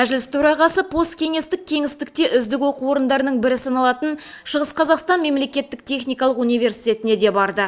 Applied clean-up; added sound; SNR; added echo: none; none; none; none.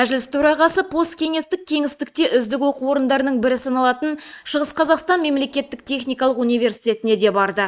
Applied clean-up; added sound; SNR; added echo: neural mask model Resemble Enhance denoiser.